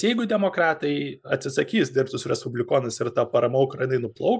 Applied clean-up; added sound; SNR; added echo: neural mask model Resemble Enhance denoiser.